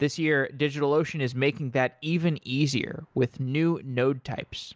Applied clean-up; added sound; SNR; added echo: none; none; none; none.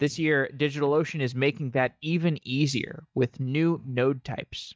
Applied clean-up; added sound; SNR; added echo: neural mask model DeepFilterNet 3.